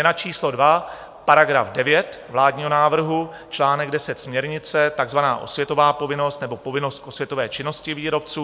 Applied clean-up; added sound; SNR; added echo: none; none; none; none.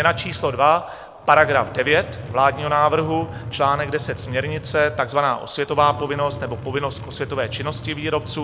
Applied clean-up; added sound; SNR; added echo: none; Truck; 12 dB; none.